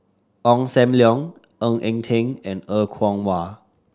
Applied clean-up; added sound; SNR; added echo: none; none; none; none.